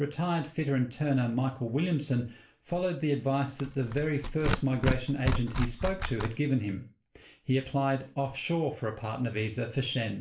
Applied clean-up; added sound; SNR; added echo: none; Tearing; 3 dB; reverberation time 0.3 s.